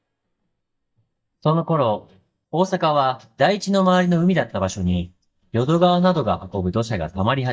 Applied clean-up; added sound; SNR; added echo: neural mask model DeepFilterNet 3.